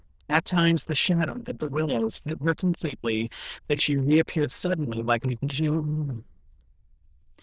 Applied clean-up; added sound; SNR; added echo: neural diffusion model UNIVERSE++.